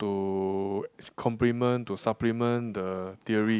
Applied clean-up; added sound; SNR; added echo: none; none; none; none.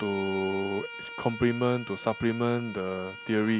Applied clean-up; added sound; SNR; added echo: none; Bowed string instrument; 12 dB; none.